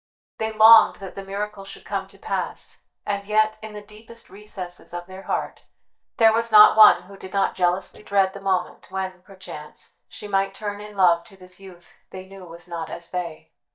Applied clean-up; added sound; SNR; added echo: neural mask model DeepFilterNet 3.